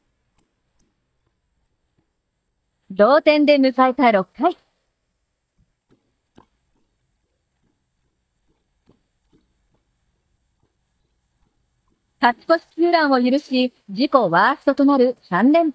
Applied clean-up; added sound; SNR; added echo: neural mask model DeepFilterNet 3.